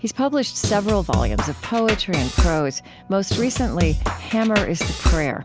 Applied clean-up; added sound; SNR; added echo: none; Drum kit; 0 dB; none.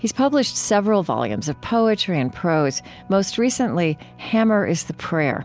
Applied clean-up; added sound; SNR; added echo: none; none; none; none.